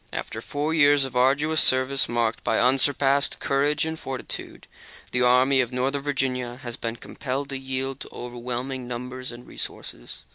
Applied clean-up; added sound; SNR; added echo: none; none; none; none.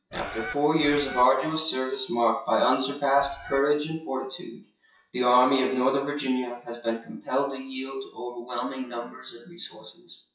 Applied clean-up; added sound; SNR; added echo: classical method WPE with log-MMSE.